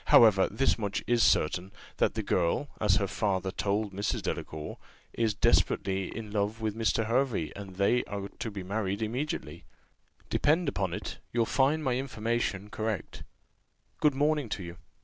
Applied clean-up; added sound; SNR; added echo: none; none; none; none.